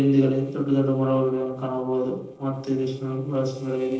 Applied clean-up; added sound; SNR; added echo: neural separator model SepFormer DNS4.